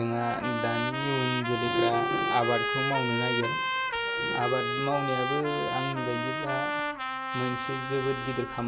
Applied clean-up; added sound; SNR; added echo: none; Trumpet; 0 dB; reverberation time 0.8 s.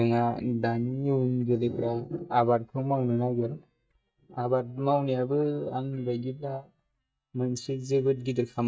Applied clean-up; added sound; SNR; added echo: neural mask model DeepFilterNet 3.